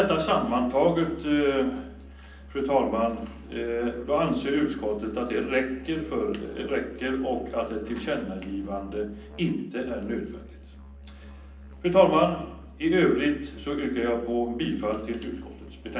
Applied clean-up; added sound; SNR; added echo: none; Musical instrument; 18 dB; reverberation time 0.6 s.